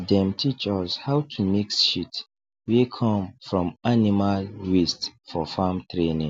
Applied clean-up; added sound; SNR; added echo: none; none; none; none.